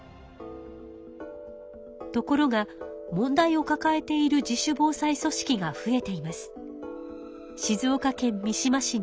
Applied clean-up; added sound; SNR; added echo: none; none; none; none.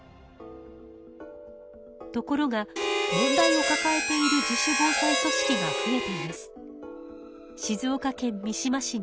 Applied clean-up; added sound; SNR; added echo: none; Harmonica; -4 dB; none.